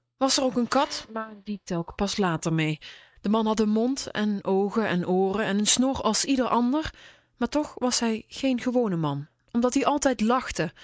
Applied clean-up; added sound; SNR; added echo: neural mask model DeepFilterNet 3.